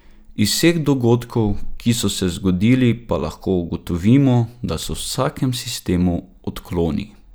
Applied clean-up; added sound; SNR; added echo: none; none; none; none.